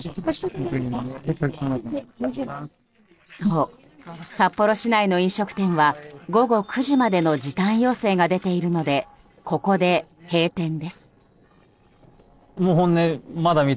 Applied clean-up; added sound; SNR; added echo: neural separator model SepFormer DNS4.